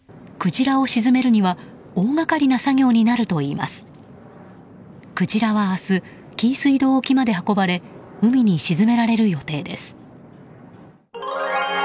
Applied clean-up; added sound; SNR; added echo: none; none; none; none.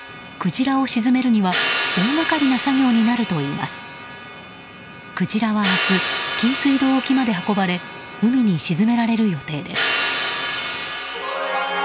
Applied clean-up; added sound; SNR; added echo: none; Crash cymbal; 5 dB; none.